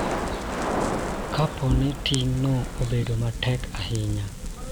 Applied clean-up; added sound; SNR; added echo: none; Crackle; 2 dB; none.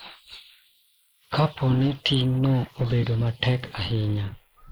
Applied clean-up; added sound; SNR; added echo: neural mask model Resemble Enhance denoiser.